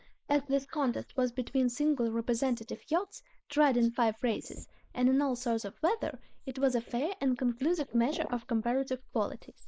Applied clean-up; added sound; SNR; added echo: neural mask model Resemble Enhance denoiser.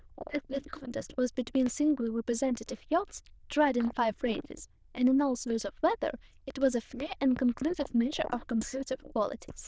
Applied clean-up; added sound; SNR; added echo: neural diffusion model UNIVERSE++.